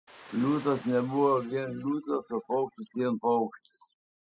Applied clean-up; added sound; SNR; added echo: classical method spectral subtraction.